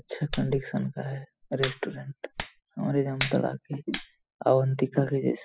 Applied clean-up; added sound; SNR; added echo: classical method spectral subtraction.